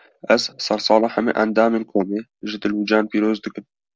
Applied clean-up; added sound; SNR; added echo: none; none; none; none.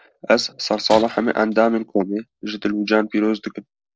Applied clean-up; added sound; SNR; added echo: neural separator model SepFormer DNS4.